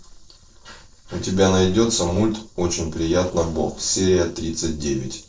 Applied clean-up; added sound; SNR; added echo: neural separator model SepFormer DNS4.